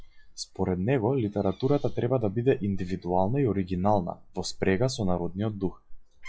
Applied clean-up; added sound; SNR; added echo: classical method log-MMSE.